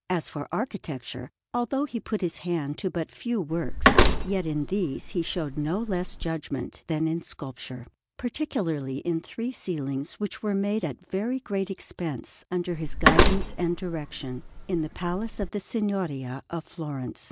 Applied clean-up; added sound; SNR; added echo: none; Slam; -4 dB; none.